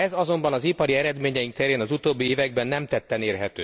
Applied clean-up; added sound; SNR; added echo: none; none; none; none.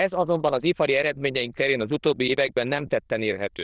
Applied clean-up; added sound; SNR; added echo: neural diffusion model UNIVERSE++.